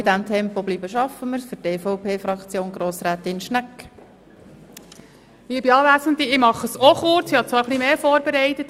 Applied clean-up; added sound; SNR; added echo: none; none; none; none.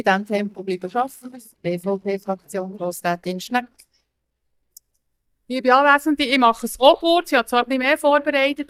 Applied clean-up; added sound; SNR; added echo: neural mask model DeepFilterNet 3.